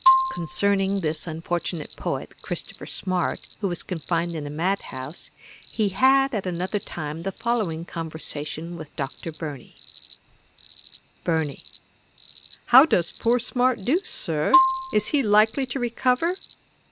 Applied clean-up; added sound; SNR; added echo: none; Marimba, xylophone + Cricket; 0 dB; none.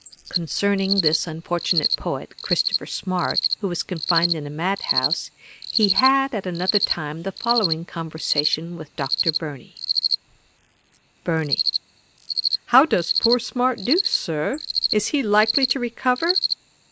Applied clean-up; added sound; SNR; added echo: neural mask model Resemble Enhance denoiser.